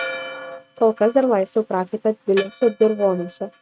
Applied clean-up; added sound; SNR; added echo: neural mask model RNNoise.